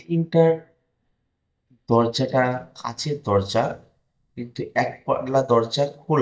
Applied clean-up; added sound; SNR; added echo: neural mask model DeepFilterNet 3.